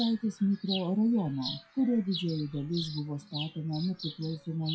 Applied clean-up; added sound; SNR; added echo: classical method WPE with log-MMSE.